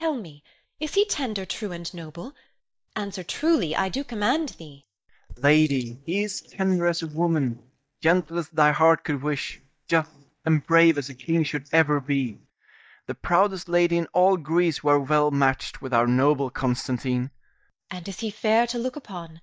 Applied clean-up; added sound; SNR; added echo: neural mask model DeepFilterNet 3.